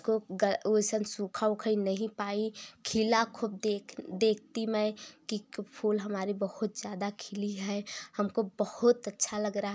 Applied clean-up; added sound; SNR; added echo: none; none; none; none.